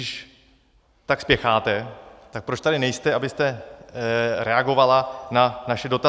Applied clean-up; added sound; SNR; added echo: none; none; none; none.